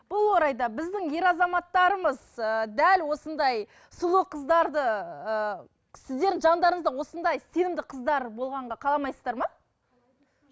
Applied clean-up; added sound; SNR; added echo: none; none; none; none.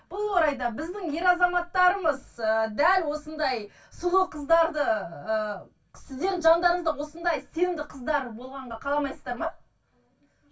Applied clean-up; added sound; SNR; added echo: none; none; none; reverberation time 0.1 s.